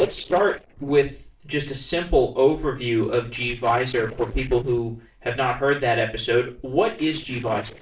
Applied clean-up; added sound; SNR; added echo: neural separator model SepFormer DNS4.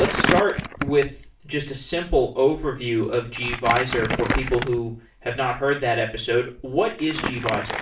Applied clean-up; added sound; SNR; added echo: none; Crumpling, crinkling; 6 dB; reverberation time 0.3 s.